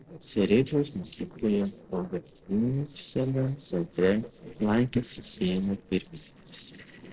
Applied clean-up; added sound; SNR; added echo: neural separator model SepFormer DNS4.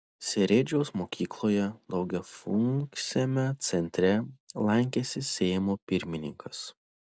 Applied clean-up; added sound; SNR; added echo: none; none; none; none.